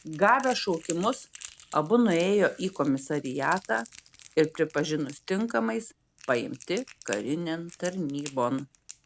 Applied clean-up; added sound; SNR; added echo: none; Crackle; 20 dB; none.